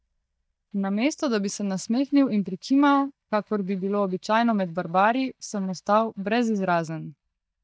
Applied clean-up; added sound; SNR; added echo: neural mask model DeepFilterNet 3.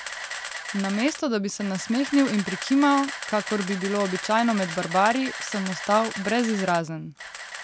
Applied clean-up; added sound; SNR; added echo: none; Camera; 10 dB; none.